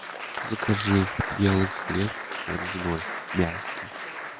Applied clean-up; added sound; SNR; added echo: none; Applause; 5 dB; none.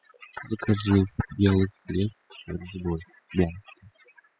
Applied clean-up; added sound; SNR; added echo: classical method spectral subtraction.